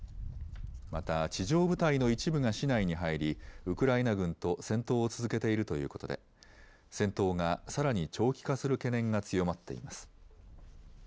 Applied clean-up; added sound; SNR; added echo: none; none; none; none.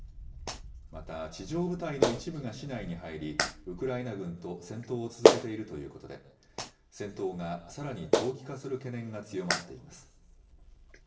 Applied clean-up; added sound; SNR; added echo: none; Clapping; -4 dB; reverberation time 1.0 s.